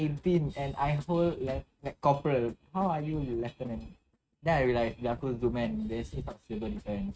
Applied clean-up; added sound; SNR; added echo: neural mask model RNNoise.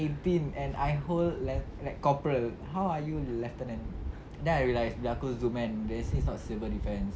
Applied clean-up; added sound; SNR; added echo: none; none; none; none.